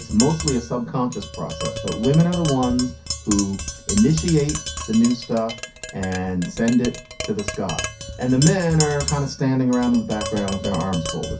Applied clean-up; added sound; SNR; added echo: none; Tap; 8 dB; reverberation time 0.3 s.